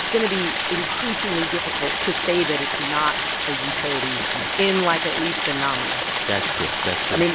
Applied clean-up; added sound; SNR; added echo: none; Stream; -1 dB; none.